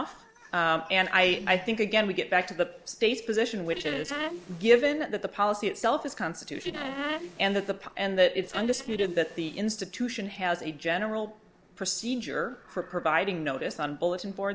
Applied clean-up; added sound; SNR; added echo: neural separator model SepFormer DNS4.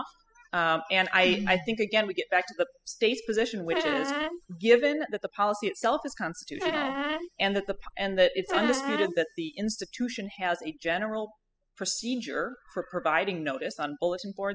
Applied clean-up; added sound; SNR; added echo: classical method spectral subtraction.